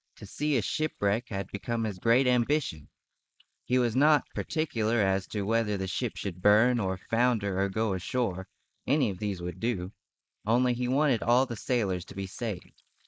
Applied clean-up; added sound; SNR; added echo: neural mask model Resemble Enhance denoiser.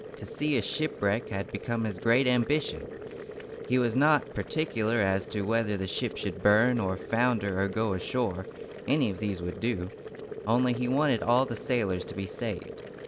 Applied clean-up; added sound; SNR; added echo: none; Boiling; 11 dB; none.